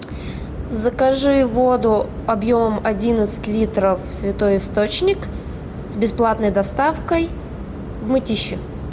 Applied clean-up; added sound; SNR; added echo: none; none; none; none.